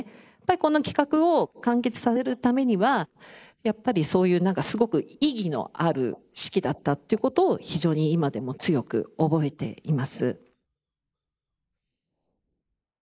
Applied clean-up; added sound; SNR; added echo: neural mask model Resemble Enhance denoiser.